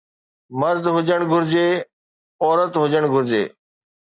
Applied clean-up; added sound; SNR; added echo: none; none; none; none.